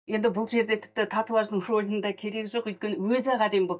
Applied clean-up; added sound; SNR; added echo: neural mask model DeepFilterNet 3.